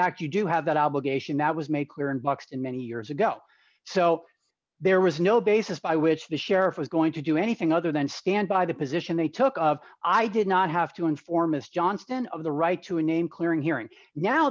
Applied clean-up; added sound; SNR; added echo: none; none; none; none.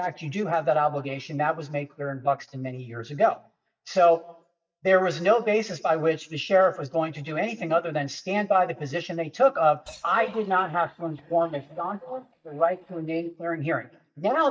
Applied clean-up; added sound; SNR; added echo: neural mask model DeepFilterNet 3.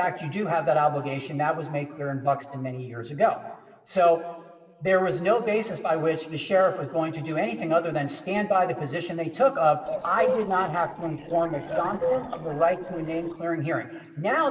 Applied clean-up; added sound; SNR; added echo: neural separator model SepFormer DNS4.